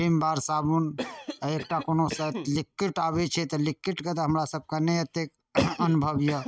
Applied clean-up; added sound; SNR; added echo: neural mask model RNNoise.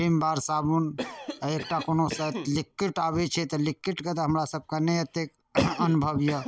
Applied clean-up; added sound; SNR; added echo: none; Cough; 11 dB; none.